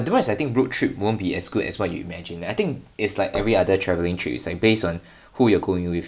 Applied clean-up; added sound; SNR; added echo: none; none; none; none.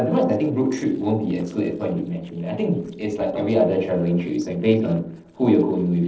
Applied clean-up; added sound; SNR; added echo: neural separator model SepFormer DNS4.